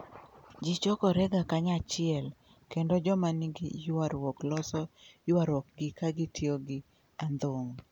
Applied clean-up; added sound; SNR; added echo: none; none; none; none.